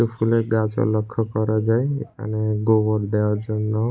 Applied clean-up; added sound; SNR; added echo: none; none; none; none.